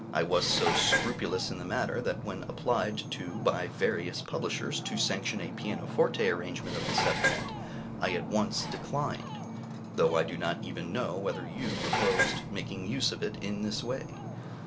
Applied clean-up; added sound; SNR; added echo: none; Dishes, pots, and pans + Ocean; 3 dB; none.